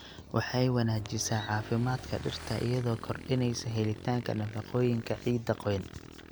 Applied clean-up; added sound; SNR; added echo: none; Motorcycle / Engine; 15 dB; none.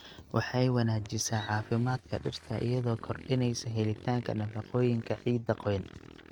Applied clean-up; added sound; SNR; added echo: neural mask model RNNoise.